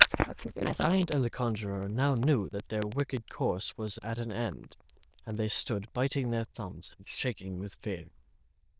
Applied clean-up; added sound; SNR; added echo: neural diffusion model UNIVERSE++.